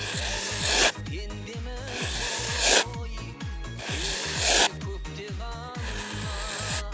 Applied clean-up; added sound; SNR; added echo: none; Writing; -4 dB; none.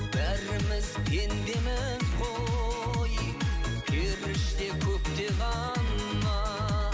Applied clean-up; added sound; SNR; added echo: none; none; none; none.